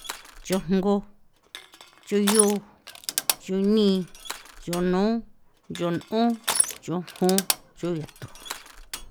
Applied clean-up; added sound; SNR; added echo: none; Crushing; 6 dB; none.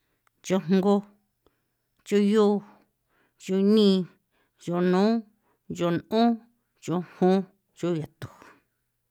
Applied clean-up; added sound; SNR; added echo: none; none; none; none.